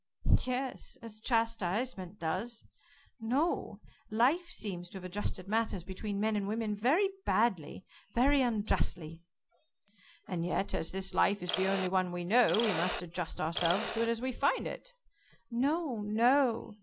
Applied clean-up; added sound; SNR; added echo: none; Mechanisms; 5 dB; none.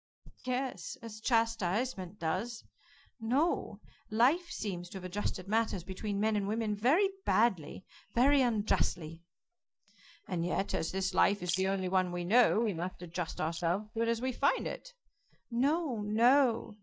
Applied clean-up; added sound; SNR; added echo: neural mask model DeepFilterNet 3.